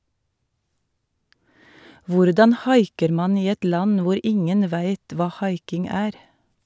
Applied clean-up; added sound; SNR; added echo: none; none; none; none.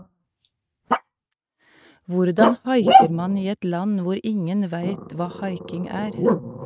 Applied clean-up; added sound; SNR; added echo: neural mask model RNNoise.